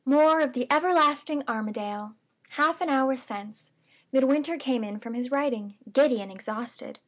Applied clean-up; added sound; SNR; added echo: none; none; none; none.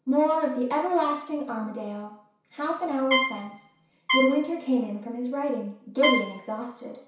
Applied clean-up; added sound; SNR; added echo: none; Trumpet; 2 dB; reverberation time 0.6 s.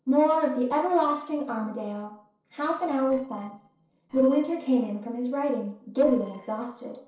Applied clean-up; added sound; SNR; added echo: neural separator model SepFormer DNS4.